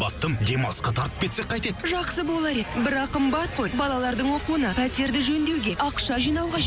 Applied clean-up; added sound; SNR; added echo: none; none; none; none.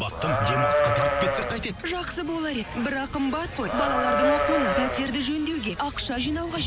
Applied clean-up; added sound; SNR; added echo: none; Livestock, farm animals, working animals; -4 dB; none.